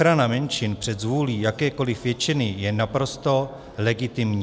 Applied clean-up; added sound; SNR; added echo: none; none; none; none.